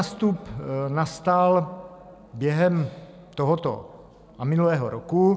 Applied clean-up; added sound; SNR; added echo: none; none; none; none.